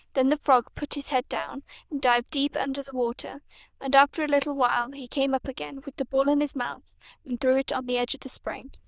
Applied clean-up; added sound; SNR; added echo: neural diffusion model UNIVERSE++.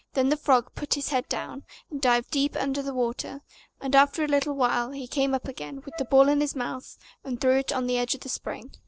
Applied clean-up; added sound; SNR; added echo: neural separator model SepFormer DNS4.